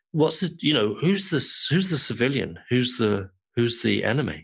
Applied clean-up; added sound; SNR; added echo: none; none; none; none.